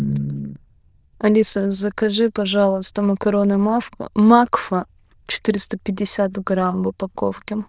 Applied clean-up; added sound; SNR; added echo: neural diffusion model UNIVERSE++.